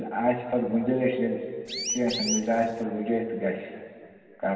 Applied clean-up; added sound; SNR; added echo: none; Chirp, tweet; 5 dB; reverberation time 2.4 s.